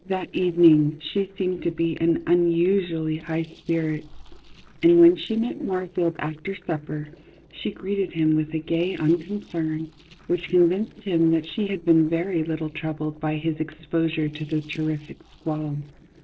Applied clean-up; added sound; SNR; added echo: neural separator model SepFormer DNS4.